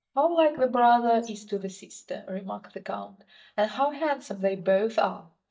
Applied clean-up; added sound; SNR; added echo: neural mask model DeepFilterNet 3.